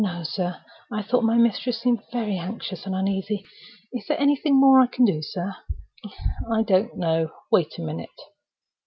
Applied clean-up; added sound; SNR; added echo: none; none; none; none.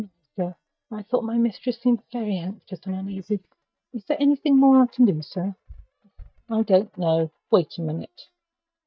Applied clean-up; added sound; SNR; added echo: neural mask model DeepFilterNet 3.